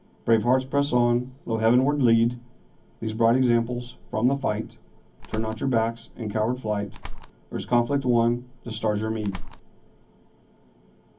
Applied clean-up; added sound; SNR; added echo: none; Bird; 4 dB; reverberation time 0.3 s.